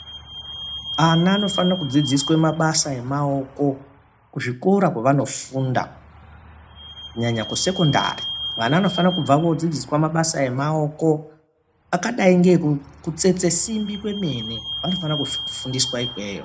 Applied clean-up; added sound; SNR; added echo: none; Squeak / Vehicle; 12 dB; reverberation time 0.2 s.